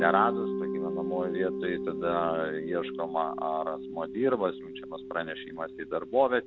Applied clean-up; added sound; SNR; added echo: none; Mallet percussion; 5 dB; none.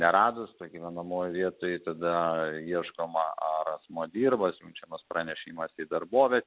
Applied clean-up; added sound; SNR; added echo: none; none; none; none.